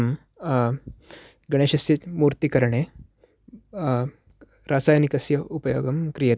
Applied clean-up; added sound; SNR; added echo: none; none; none; none.